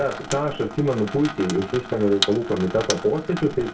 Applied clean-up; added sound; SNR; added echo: none; Sink (filling or washing) / Water tap, faucet; 10 dB; reverberation time 0.2 s.